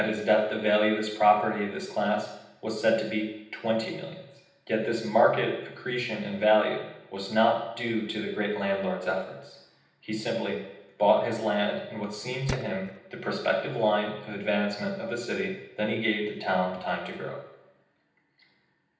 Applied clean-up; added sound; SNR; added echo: none; Tools; 8 dB; reverberation time 0.9 s.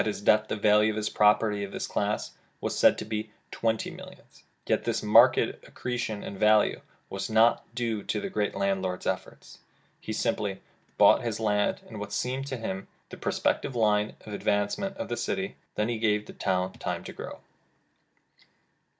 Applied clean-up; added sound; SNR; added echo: none; none; none; none.